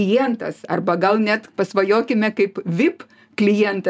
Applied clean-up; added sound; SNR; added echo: none; none; none; none.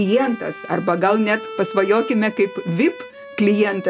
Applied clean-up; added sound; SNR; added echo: none; Bowed string instrument; 15 dB; none.